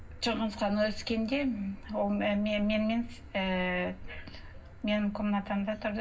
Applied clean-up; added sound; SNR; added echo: none; Motor vehicle (road); 14 dB; reverberation time 0.4 s.